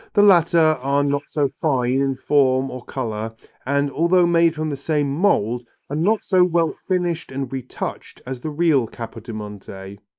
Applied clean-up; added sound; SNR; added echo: neural mask model Resemble Enhance denoiser.